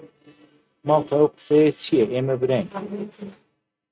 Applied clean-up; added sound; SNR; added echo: neural mask model RNNoise.